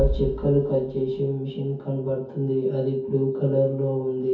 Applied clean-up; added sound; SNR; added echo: none; Bass drum; 10 dB; reverberation time 0.6 s.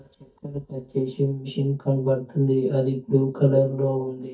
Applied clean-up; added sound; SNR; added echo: neural mask model DeepFilterNet 3.